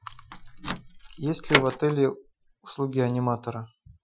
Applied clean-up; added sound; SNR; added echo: classical method Wiener filter.